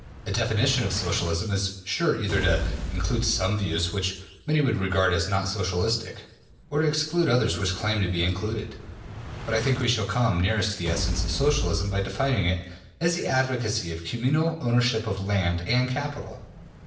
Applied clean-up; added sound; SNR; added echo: none; Explosion; 10 dB; reverberation time 0.7 s.